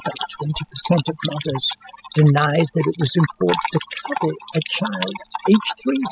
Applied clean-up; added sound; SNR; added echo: classical method spectral subtraction.